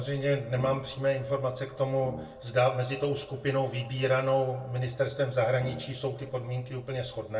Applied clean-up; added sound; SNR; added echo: none; Brass instrument; 18 dB; reverberation time 0.3 s.